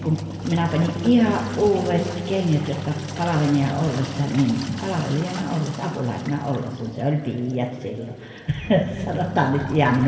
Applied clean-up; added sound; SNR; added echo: none; Engine; 12 dB; reverberation time 2.2 s.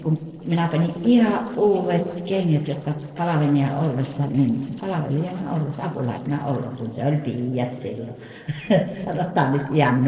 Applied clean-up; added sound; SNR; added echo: neural separator model SepFormer DNS4.